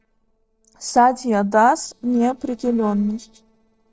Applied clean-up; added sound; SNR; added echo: neural separator model SepFormer DNS4.